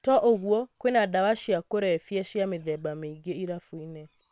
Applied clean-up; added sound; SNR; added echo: neural separator model SepFormer WHAM!.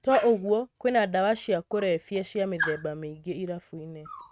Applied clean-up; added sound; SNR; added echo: neural mask model RNNoise.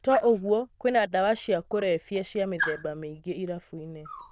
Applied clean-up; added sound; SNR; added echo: neural diffusion model UNIVERSE++.